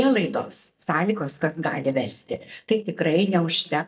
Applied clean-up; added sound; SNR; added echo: neural mask model DeepFilterNet 3.